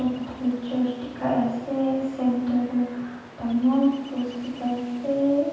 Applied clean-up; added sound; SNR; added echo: none; Ocean; 19 dB; reverberation time 1.2 s.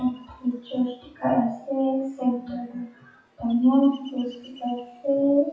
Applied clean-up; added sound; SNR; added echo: classical method WPE with log-MMSE.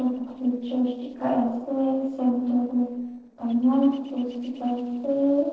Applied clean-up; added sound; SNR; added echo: neural separator model SepFormer DNS4.